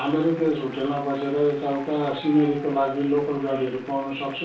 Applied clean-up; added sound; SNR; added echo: none; Applause; 19 dB; reverberation time 0.3 s.